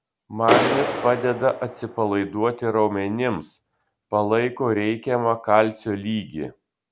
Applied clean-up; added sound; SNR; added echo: none; Clapping; 5 dB; none.